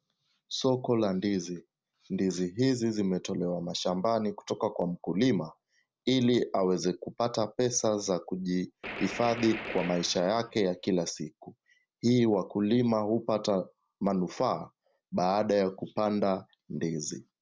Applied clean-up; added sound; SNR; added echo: none; Gunshot, gunfire; 11 dB; none.